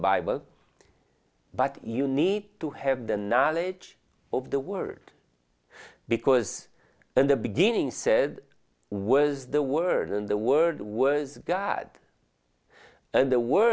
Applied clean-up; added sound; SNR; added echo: none; none; none; none.